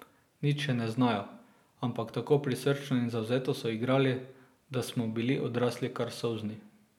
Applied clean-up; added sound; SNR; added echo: none; none; none; none.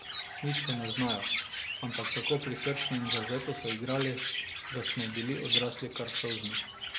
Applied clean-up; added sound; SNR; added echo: none; Chirp, tweet; -4 dB; none.